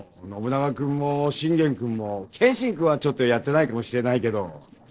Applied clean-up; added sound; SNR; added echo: neural separator model SepFormer DNS4.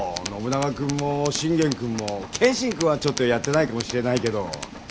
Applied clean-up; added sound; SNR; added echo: none; Tools; 11 dB; none.